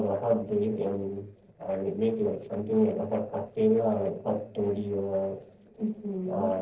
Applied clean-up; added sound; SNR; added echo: neural separator model SepFormer DNS4.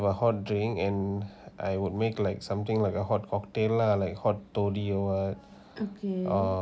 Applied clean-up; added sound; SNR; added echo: none; none; none; none.